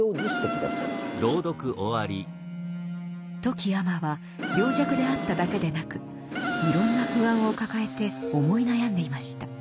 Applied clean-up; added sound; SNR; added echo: none; Insect; 2 dB; none.